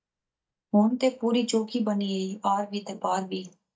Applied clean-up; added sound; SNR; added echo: neural mask model DeepFilterNet 3.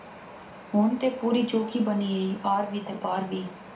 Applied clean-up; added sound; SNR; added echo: none; Wind; 17 dB; reverberation time 0.4 s.